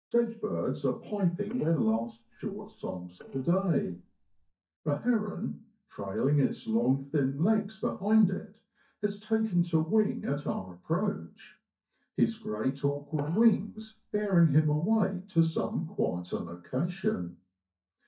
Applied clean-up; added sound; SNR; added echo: neural mask model DeepFilterNet 3.